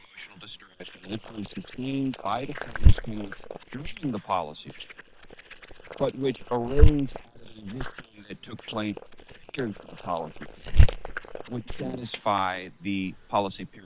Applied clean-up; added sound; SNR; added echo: neural separator model SepFormer WHAM!.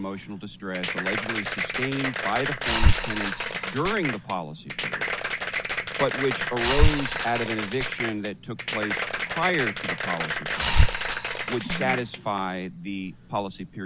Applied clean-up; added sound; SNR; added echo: none; Applause + Breathing; -4 dB; none.